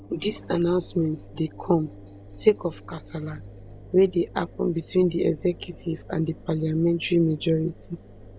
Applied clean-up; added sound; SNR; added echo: none; Engine; 18 dB; none.